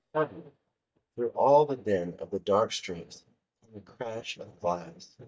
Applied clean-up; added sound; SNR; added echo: neural mask model DeepFilterNet 3.